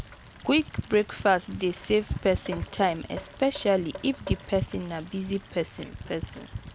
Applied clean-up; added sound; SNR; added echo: none; Rain; 11 dB; none.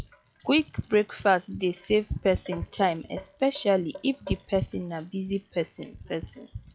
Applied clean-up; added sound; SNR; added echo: classical method log-MMSE.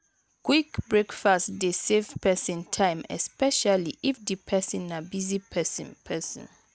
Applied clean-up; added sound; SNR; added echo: none; none; none; none.